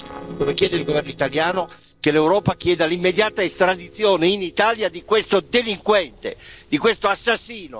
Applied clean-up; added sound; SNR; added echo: neural separator model SepFormer DNS4.